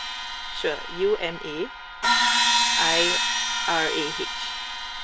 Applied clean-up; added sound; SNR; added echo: none; Crash cymbal; -5 dB; none.